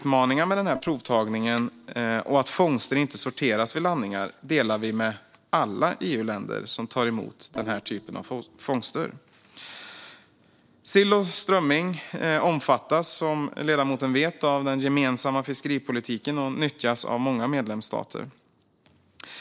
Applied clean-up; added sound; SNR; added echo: neural separator model SepFormer DNS4.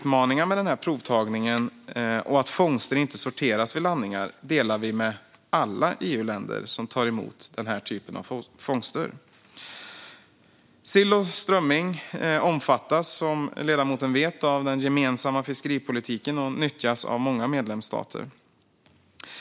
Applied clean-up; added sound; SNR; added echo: none; none; none; none.